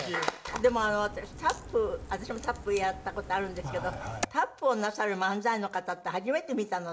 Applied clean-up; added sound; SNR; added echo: none; Crack; 11 dB; reverberation time 0.4 s.